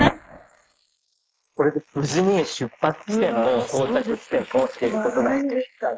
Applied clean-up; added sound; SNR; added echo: neural mask model Resemble Enhance denoiser.